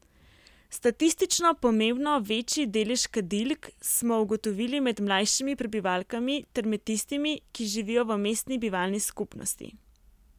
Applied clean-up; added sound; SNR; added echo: none; none; none; none.